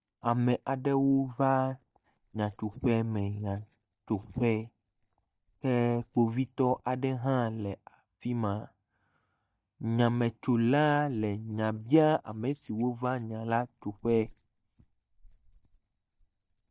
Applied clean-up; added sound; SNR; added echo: neural mask model DeepFilterNet 3.